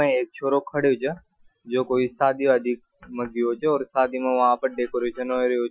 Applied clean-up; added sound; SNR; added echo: classical method Wiener filter.